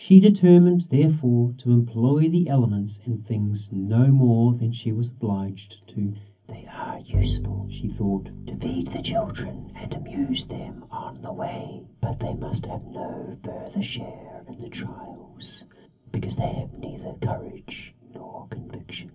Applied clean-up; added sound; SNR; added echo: none; Bowed string instrument; 7 dB; reverberation time 0.3 s.